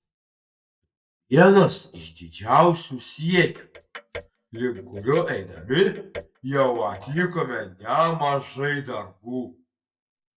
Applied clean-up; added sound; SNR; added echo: neural mask model DeepFilterNet 3.